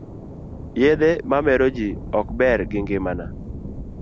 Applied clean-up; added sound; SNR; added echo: none; Thunder / Rain; 11 dB; none.